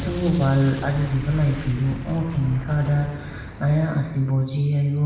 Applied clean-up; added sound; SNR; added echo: none; Explosion; 12 dB; reverberation time 1.0 s.